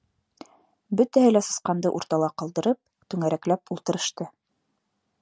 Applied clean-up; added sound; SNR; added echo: none; none; none; none.